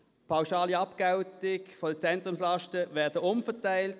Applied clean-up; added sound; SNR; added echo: none; none; none; none.